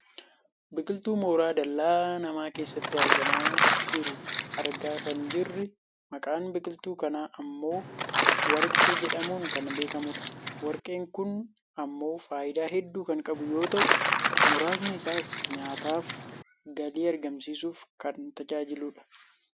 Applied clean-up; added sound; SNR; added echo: none; Crumpling, crinkling; -5 dB; none.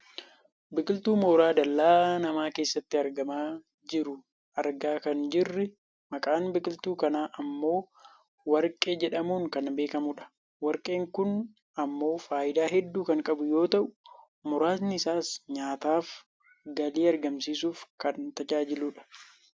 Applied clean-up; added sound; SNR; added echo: none; none; none; none.